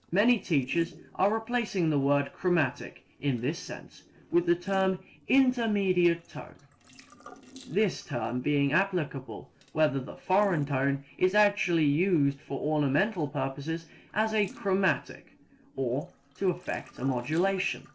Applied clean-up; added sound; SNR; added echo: neural separator model SepFormer DNS4.